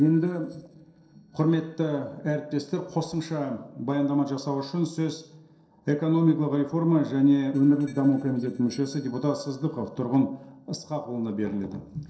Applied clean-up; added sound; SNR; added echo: neural separator model SepFormer DNS4.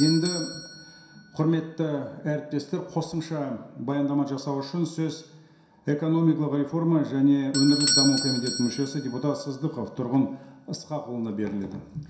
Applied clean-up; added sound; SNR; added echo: none; Bell / Doorbell; 8 dB; reverberation time 0.7 s.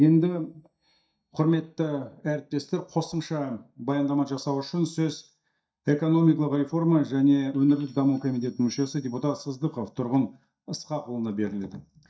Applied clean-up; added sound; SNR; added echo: neural mask model DeepFilterNet 3.